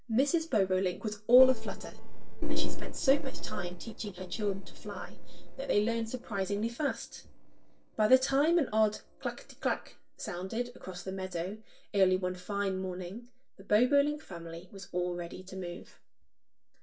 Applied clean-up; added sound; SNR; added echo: neural separator model SepFormer DNS4.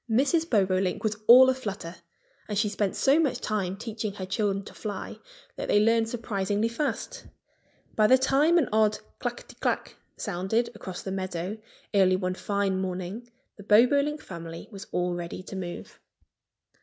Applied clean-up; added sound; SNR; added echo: none; none; none; none.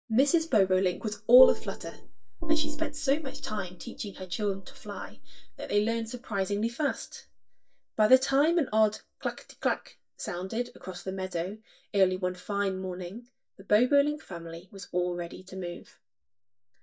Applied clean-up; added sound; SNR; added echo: neural mask model DeepFilterNet 3.